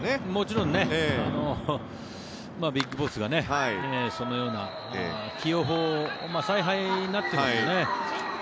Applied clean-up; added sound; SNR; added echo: none; none; none; none.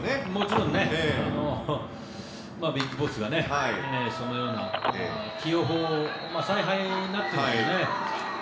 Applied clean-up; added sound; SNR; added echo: none; Telephone; 13 dB; reverberation time 0.7 s.